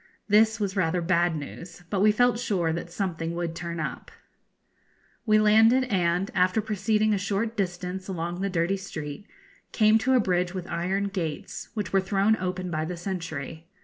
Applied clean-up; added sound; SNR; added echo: none; none; none; none.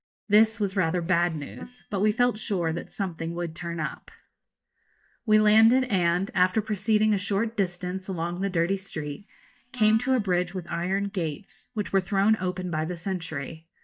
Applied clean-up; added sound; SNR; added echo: neural mask model DeepFilterNet 3.